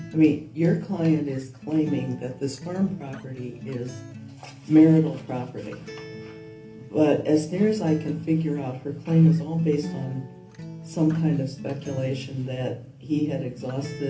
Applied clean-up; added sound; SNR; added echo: none; Acoustic guitar; 17 dB; reverberation time 0.3 s.